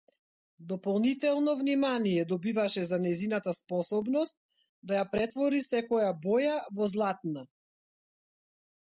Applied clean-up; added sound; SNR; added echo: none; none; none; none.